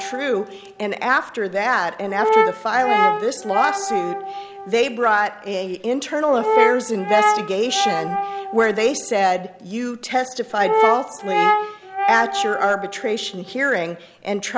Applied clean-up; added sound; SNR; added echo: none; Brass instrument; 2 dB; none.